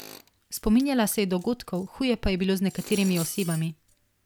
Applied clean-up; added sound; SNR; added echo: none; Cutlery, silverware + Tools; 18 dB; none.